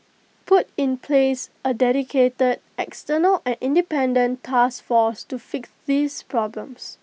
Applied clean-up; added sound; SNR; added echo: none; none; none; none.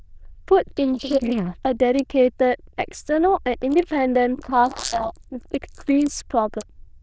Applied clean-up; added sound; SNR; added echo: neural diffusion model UNIVERSE++.